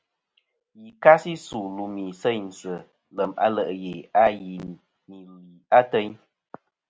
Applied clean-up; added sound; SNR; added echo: none; none; none; none.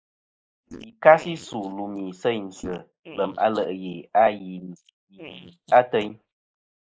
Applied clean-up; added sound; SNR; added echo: neural mask model Resemble Enhance denoiser.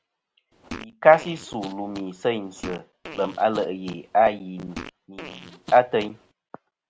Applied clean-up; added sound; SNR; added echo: none; Fart; 16 dB; none.